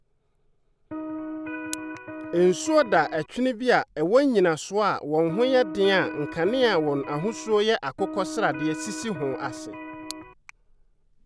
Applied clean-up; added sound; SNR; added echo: none; Electric guitar; 10 dB; none.